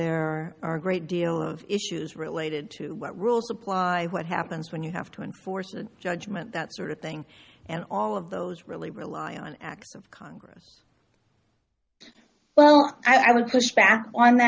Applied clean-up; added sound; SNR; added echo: none; none; none; none.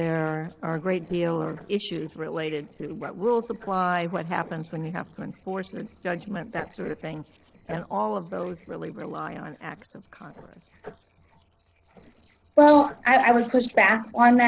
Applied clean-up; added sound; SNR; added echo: neural separator model SepFormer DNS4.